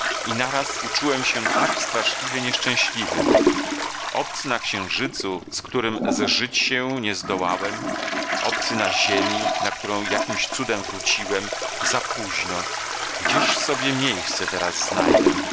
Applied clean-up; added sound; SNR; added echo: none; Toilet flush; -1 dB; none.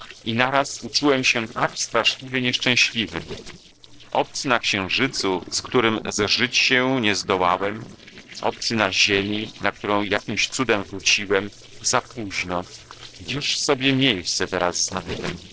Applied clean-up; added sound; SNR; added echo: neural separator model SepFormer DNS4.